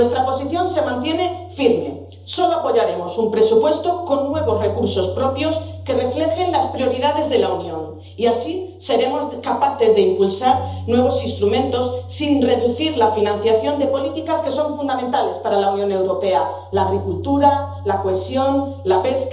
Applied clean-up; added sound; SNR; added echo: none; Bass guitar; 15 dB; reverberation time 0.8 s.